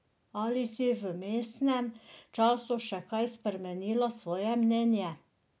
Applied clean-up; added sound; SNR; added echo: none; none; none; none.